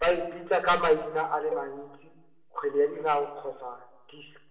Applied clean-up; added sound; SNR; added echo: none; Cowbell; 13 dB; reverberation time 0.8 s.